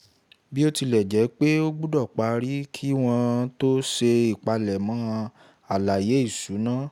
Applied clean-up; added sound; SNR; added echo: none; none; none; none.